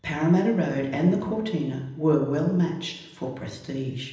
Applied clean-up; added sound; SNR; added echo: none; none; none; reverberation time 0.9 s.